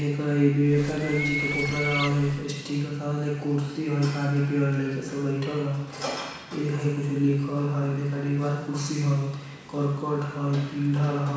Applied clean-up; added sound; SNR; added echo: none; Bird; 6 dB; reverberation time 1.1 s.